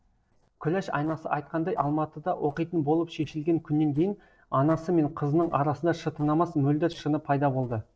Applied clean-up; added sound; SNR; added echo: neural separator model SepFormer DNS4.